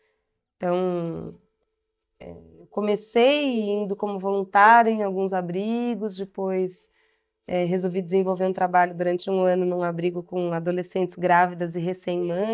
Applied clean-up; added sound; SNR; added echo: neural mask model DeepFilterNet 3.